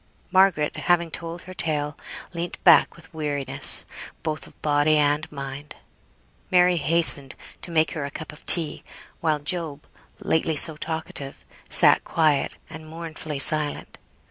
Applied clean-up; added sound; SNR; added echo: none; none; none; none.